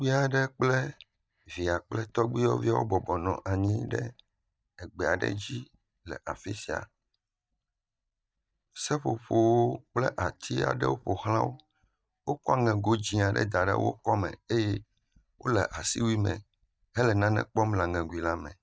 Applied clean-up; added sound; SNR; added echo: neural mask model DeepFilterNet 3.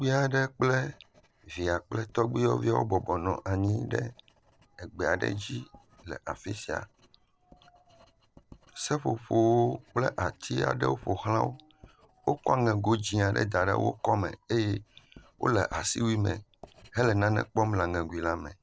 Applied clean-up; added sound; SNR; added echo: neural separator model SepFormer DNS4.